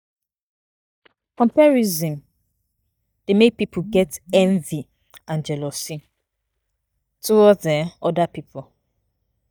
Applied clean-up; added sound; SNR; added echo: neural mask model DeepFilterNet 3.